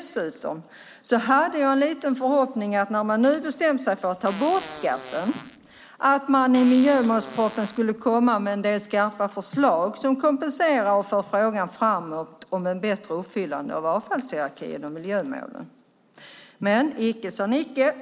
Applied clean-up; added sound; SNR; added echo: none; Fart; 16 dB; none.